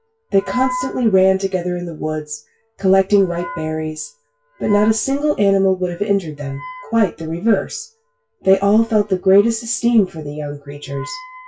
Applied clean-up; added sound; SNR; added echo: classical method WPE with log-MMSE.